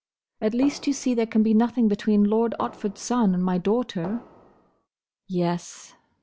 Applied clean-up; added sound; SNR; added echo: none; Fireworks; 18 dB; none.